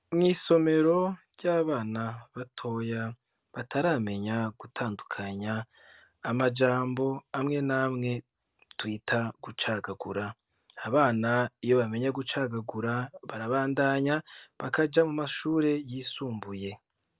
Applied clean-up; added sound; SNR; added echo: none; none; none; none.